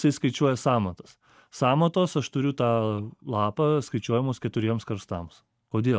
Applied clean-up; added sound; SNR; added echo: neural mask model DeepFilterNet 3.